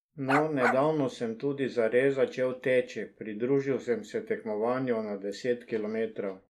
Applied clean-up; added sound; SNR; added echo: neural mask model Resemble Enhance denoiser.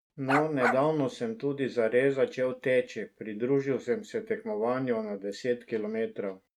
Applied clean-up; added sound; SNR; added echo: neural mask model RNNoise.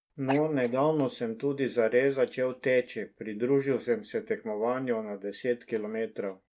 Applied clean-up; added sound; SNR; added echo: neural mask model DeepFilterNet 3.